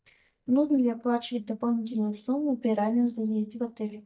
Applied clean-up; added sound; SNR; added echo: neural mask model DeepFilterNet 3.